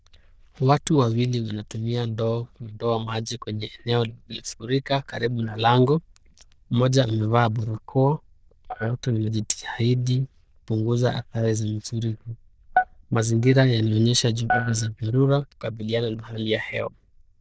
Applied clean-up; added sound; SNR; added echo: neural diffusion model UNIVERSE++.